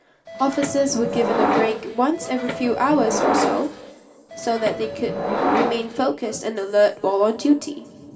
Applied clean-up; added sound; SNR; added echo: none; Subway, metro, underground; 2 dB; reverberation time 2.6 s.